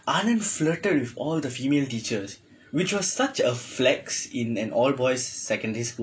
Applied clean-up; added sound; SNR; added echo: none; none; none; none.